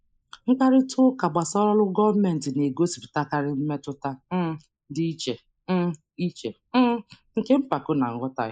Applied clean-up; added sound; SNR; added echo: neural mask model Resemble Enhance denoiser.